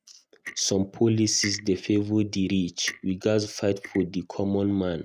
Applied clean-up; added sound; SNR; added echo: neural mask model RNNoise.